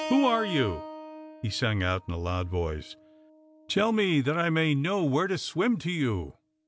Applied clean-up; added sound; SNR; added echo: none; Keyboard (musical); 15 dB; none.